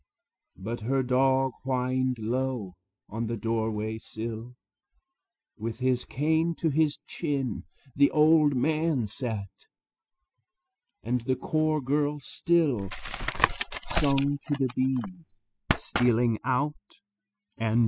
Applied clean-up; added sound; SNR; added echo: classical method spectral subtraction.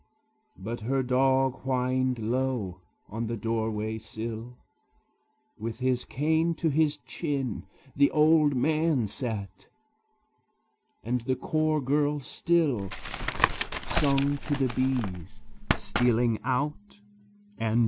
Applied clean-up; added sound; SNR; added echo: none; Tap; 3 dB; none.